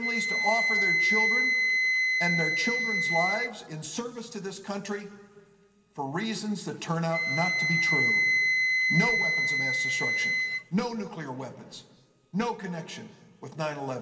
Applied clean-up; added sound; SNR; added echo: none; Wind instrument, woodwind instrument; -5 dB; reverberation time 1.8 s.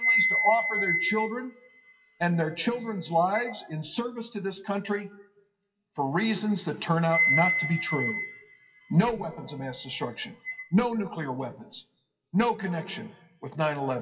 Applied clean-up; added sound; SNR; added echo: classical method WPE with log-MMSE.